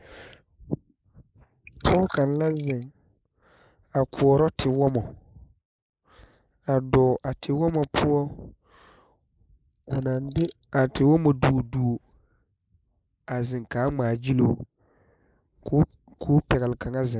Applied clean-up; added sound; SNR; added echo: neural mask model Resemble Enhance denoiser.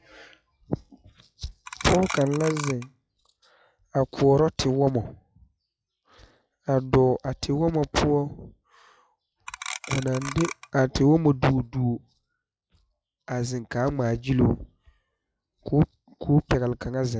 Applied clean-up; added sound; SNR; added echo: classical method log-MMSE.